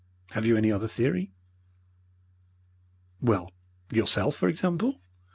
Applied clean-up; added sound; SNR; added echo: none; none; none; none.